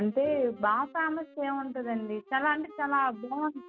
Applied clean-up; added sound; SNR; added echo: none; Wind instrument, woodwind instrument + Bowed string instrument; 20 dB; none.